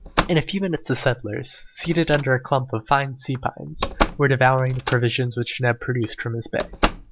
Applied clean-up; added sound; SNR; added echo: none; Slam; 7 dB; none.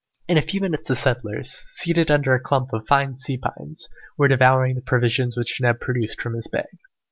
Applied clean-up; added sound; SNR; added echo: none; none; none; none.